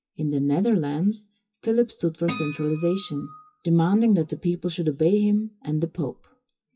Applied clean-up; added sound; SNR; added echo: classical method WPE with log-MMSE.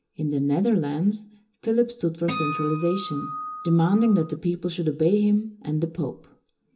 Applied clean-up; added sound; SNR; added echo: none; Acoustic guitar; 9 dB; reverberation time 0.2 s.